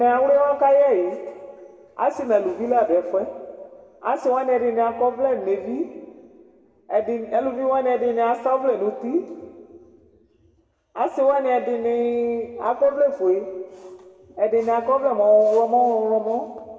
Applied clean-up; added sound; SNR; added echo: none; none; none; reverberation time 1.9 s.